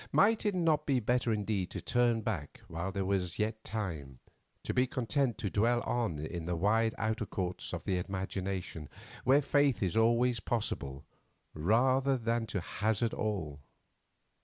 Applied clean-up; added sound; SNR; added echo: none; none; none; none.